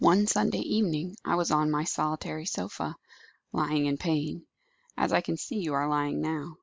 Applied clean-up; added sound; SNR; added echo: none; none; none; none.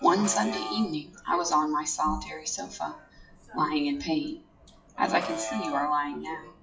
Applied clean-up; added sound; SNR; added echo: classical method WPE with log-MMSE.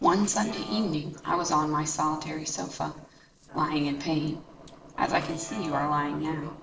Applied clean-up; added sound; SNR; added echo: neural separator model SepFormer DNS4.